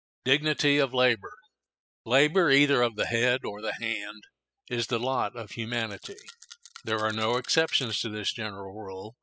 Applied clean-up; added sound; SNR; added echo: classical method spectral subtraction.